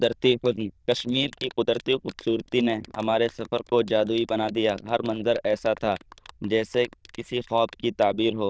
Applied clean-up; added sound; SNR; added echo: neural diffusion model UNIVERSE++.